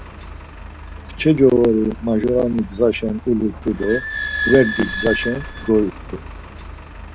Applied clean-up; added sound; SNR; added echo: none; Squeak / Idling; 10 dB; none.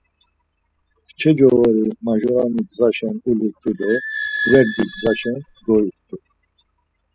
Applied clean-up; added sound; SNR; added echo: classical method spectral subtraction.